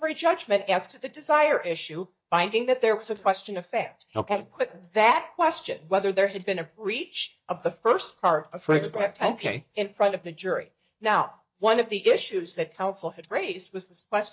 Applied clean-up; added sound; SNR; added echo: neural mask model DeepFilterNet 3.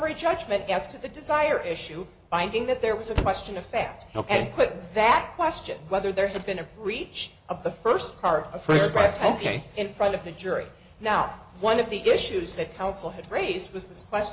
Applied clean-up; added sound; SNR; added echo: none; Slam; 9 dB; none.